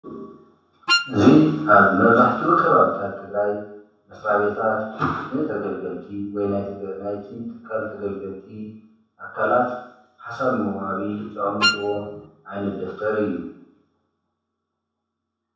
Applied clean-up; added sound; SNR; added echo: none; Wind instrument, woodwind instrument; 1 dB; reverberation time 0.7 s.